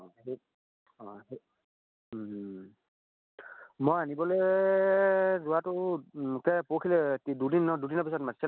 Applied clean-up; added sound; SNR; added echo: none; none; none; none.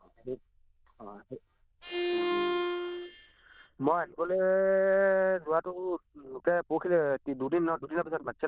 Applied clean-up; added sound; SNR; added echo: neural diffusion model UNIVERSE++.